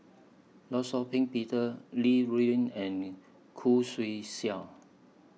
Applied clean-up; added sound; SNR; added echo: none; none; none; none.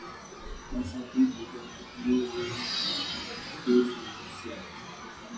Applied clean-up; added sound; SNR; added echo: classical method WPE with log-MMSE.